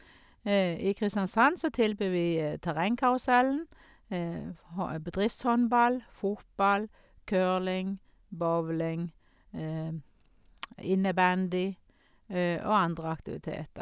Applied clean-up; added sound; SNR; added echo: none; none; none; none.